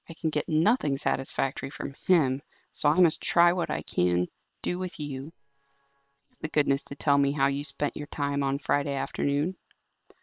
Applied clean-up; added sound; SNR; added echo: neural separator model SepFormer WHAM!.